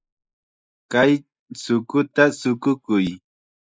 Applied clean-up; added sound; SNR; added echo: neural mask model Resemble Enhance denoiser.